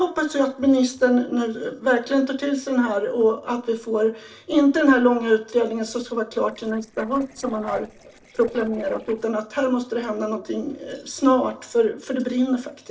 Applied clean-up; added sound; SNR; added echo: neural separator model SepFormer DNS4.